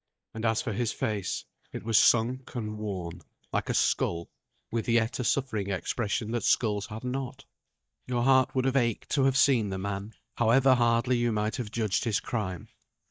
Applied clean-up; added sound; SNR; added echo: neural mask model DeepFilterNet 3.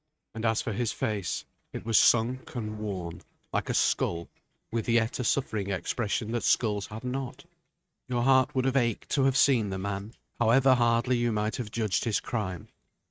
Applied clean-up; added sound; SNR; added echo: neural mask model RNNoise.